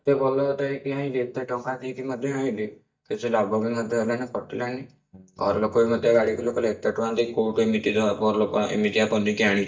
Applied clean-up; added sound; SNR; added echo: neural mask model DeepFilterNet 3.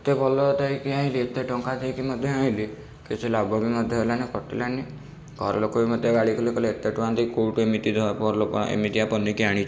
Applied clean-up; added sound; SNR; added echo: none; none; none; none.